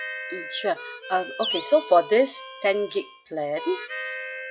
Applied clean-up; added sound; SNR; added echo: classical method log-MMSE.